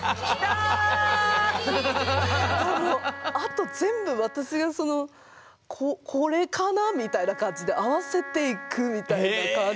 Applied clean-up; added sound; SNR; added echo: none; Wind instrument, woodwind instrument; 15 dB; none.